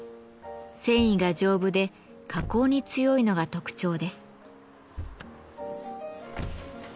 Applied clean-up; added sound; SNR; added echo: none; Slam / Car; 15 dB; none.